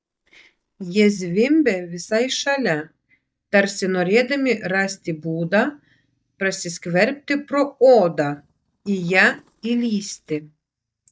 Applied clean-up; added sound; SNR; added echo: neural mask model DeepFilterNet 3.